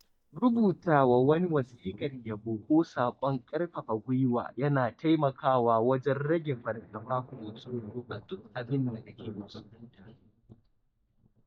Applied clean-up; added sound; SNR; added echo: neural mask model DeepFilterNet 3.